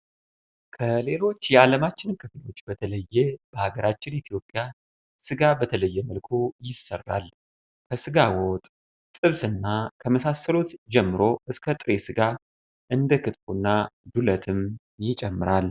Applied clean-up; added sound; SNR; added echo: none; none; none; none.